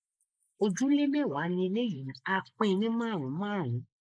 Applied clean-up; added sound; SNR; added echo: neural mask model Resemble Enhance denoiser.